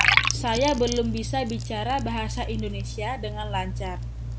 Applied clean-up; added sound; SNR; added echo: none; Liquid; -1 dB; none.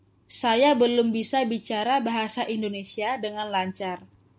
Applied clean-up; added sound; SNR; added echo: none; none; none; none.